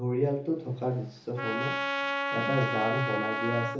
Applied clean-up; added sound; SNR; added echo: none; Trumpet; 2 dB; reverberation time 0.7 s.